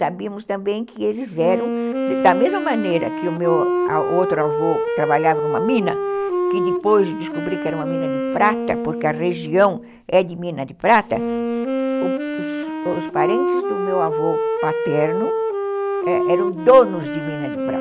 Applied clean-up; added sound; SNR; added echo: none; Wind instrument, woodwind instrument; 2 dB; none.